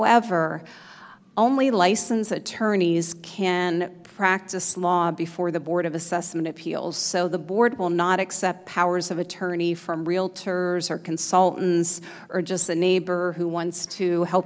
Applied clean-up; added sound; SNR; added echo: none; none; none; none.